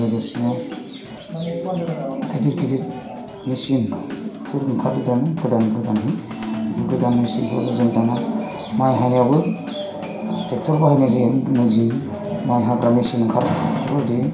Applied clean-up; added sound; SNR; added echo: none; Drum / Drum kit; 18 dB; reverberation time 0.5 s.